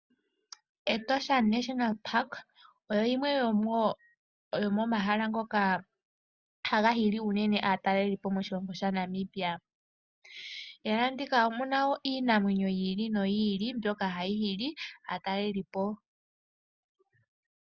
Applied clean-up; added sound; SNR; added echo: none; none; none; none.